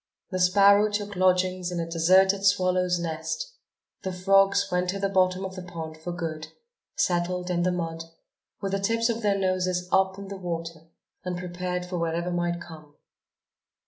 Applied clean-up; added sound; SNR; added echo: none; none; none; none.